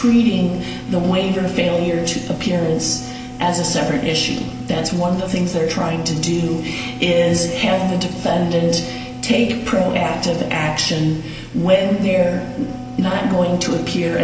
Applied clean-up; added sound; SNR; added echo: none; Wind instrument, woodwind instrument; 14 dB; reverberation time 1.8 s.